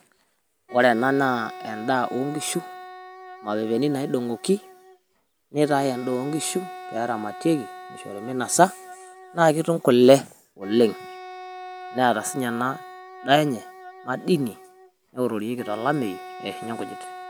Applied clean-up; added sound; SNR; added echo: none; Wind instrument, woodwind instrument; 16 dB; none.